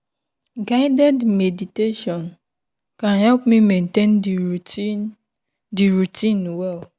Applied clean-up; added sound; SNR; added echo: none; none; none; none.